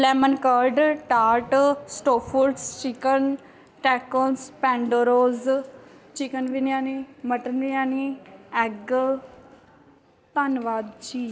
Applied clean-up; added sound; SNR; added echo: none; none; none; none.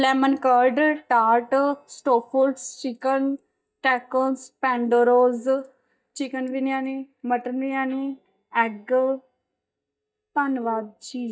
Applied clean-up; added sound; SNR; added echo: neural mask model DeepFilterNet 3.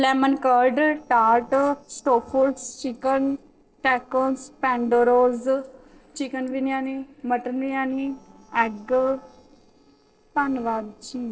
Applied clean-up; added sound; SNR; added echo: neural separator model SepFormer DNS4.